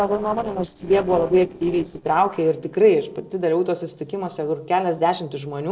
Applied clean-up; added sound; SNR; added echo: neural separator model SepFormer DNS4.